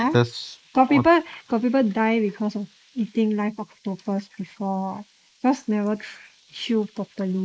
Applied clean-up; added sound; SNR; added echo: neural mask model Resemble Enhance denoiser.